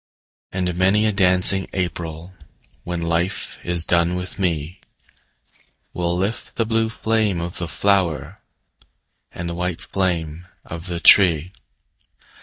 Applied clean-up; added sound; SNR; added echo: neural mask model DeepFilterNet 3.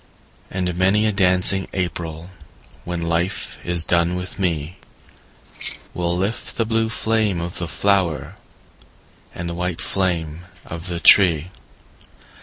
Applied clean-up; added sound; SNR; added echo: none; Keys jangling; 13 dB; none.